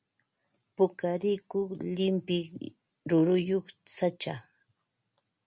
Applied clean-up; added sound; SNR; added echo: none; none; none; none.